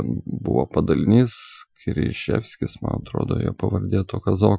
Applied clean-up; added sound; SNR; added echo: classical method Wiener filter.